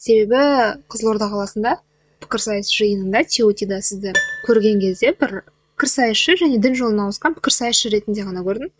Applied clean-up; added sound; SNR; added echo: neural mask model RNNoise.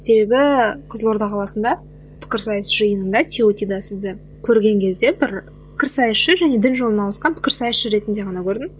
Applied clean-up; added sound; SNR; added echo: none; none; none; none.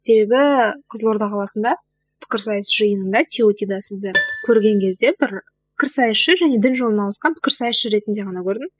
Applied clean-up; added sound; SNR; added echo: classical method spectral subtraction.